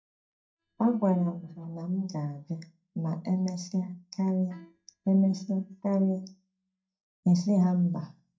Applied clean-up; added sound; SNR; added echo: neural mask model DeepFilterNet 3.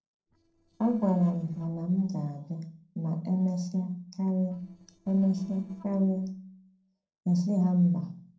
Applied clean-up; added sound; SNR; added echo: neural separator model SepFormer DNS4.